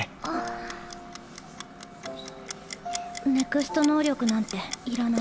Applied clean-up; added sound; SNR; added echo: none; Clock; 12 dB; none.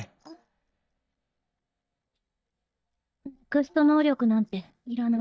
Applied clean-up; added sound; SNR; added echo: neural mask model DeepFilterNet 3.